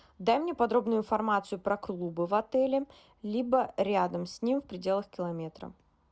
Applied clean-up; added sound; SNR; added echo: none; none; none; none.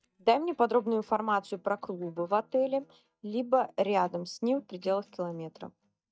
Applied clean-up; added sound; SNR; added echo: neural mask model DeepFilterNet 3.